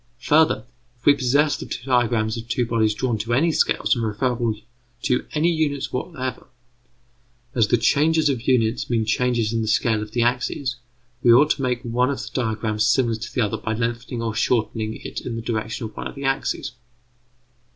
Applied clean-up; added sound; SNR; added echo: none; none; none; none.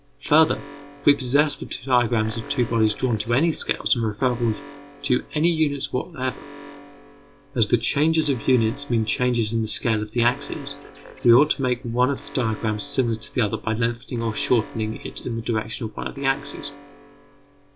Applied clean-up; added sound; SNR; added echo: none; Alarm; 19 dB; none.